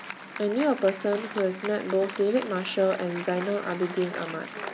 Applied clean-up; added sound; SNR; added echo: none; Applause; 11 dB; none.